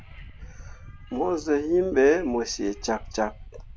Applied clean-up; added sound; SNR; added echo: none; Subway, metro, underground / Wind; 16 dB; none.